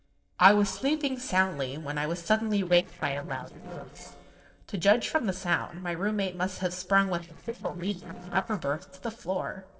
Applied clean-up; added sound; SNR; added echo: neural separator model SepFormer DNS4.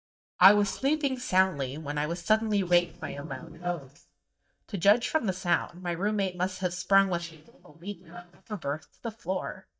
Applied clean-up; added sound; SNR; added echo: neural mask model DeepFilterNet 3.